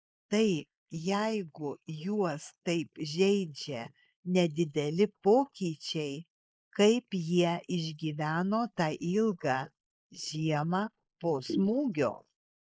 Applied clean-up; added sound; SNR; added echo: neural mask model Resemble Enhance denoiser.